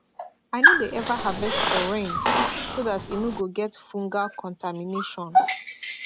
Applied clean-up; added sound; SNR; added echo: none; Squeak + Dog; -4 dB; none.